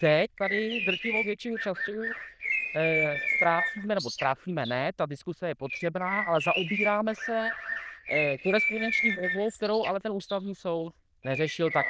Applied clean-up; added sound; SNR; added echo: neural diffusion model UNIVERSE++.